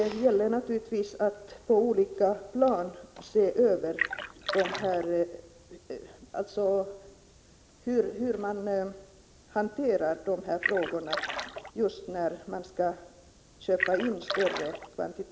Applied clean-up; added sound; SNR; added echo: none; Splash, splatter; 5 dB; none.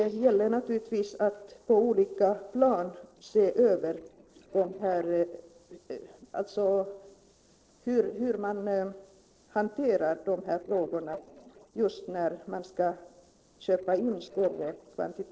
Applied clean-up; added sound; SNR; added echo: neural separator model SepFormer DNS4.